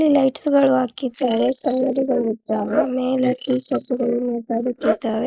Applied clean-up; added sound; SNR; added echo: neural mask model Resemble Enhance denoiser.